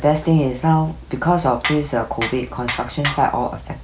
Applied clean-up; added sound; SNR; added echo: none; Tools; 9 dB; none.